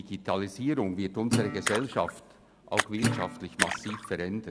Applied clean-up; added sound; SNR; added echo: none; Splash, splatter + Guitar; 1 dB; none.